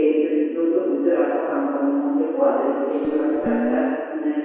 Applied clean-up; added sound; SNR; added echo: none; Guitar; 3 dB; reverberation time 2.0 s.